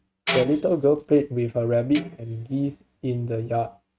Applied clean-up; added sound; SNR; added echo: neural mask model RNNoise.